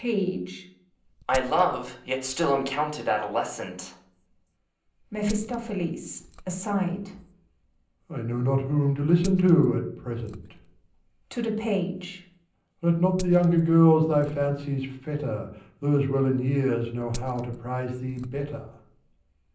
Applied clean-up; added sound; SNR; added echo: none; Glass; 19 dB; reverberation time 0.6 s.